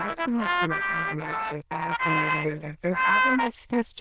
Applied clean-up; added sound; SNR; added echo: neural diffusion model UNIVERSE++.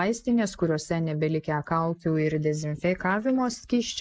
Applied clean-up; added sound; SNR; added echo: neural mask model Resemble Enhance denoiser.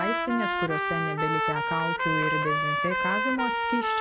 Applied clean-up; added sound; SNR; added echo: none; Trumpet; -4 dB; none.